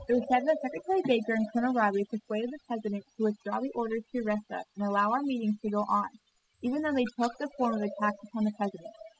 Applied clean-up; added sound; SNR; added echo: classical method spectral subtraction.